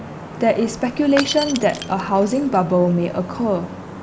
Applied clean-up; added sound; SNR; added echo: none; Traffic noise, roadway noise / Vehicle horn, car horn, honking + Shatter / Crushing; 11 dB; none.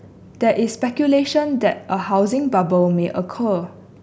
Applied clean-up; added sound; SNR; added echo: none; none; none; none.